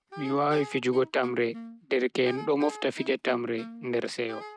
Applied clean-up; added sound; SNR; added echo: none; Wind instrument, woodwind instrument; 15 dB; none.